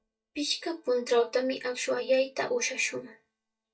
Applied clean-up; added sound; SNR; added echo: neural mask model DeepFilterNet 3.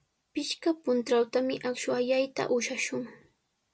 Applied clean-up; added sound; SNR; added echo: none; none; none; none.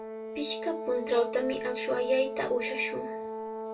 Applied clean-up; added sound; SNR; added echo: none; Brass instrument; 6 dB; reverberation time 0.2 s.